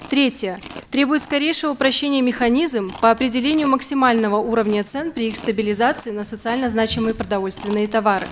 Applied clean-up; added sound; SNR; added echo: none; Chewing, mastication; 20 dB; none.